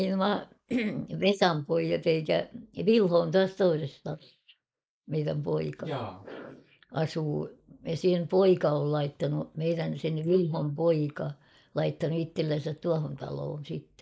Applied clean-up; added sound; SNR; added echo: neural mask model Resemble Enhance denoiser.